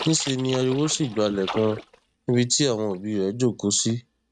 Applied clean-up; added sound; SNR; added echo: neural mask model RNNoise.